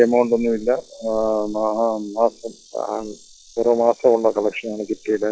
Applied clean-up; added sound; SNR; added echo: classical method log-MMSE.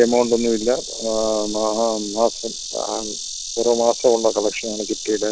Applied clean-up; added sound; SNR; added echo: none; Insect; 10 dB; none.